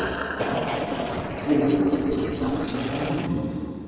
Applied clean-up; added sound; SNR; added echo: neural separator model SepFormer DNS4.